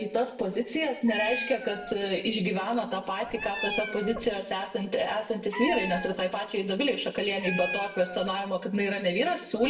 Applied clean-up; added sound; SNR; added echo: none; Meow; 11 dB; reverberation time 0.7 s.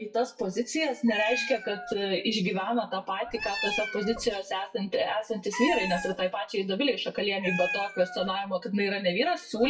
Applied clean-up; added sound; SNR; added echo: classical method WPE with log-MMSE.